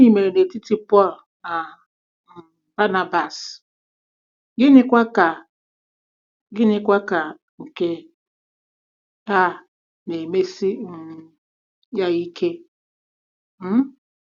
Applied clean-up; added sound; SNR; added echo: none; none; none; none.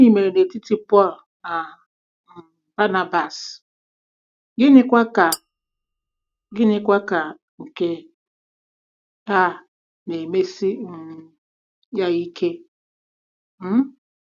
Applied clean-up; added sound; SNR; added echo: neural mask model RNNoise.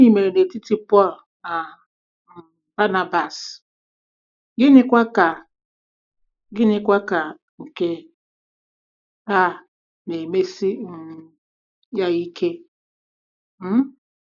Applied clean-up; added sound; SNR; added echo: neural mask model Resemble Enhance denoiser.